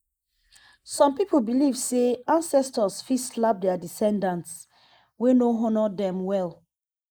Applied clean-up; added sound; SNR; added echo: neural mask model Resemble Enhance denoiser.